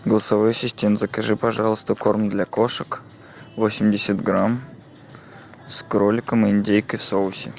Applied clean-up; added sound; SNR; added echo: none; none; none; none.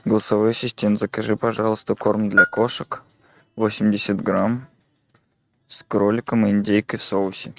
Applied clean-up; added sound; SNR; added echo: neural mask model RNNoise.